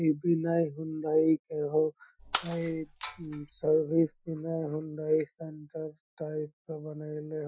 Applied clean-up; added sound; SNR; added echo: classical method Wiener filter.